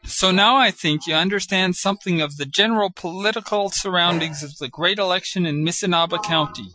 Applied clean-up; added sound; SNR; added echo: classical method Wiener filter.